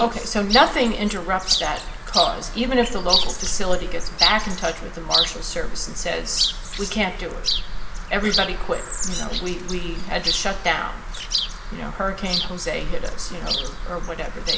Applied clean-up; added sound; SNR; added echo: none; Chirp, tweet; 5 dB; reverberation time 0.9 s.